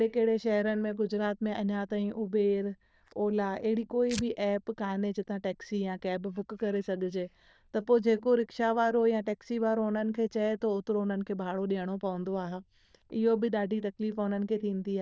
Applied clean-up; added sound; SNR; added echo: neural diffusion model UNIVERSE++.